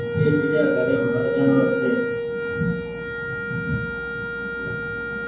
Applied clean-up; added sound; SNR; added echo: none; Wind instrument, woodwind instrument; 1 dB; reverberation time 0.9 s.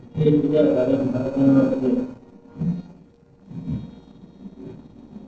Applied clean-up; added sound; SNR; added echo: neural separator model SepFormer DNS4.